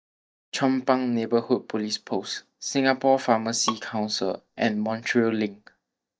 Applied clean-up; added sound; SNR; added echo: neural mask model DeepFilterNet 3.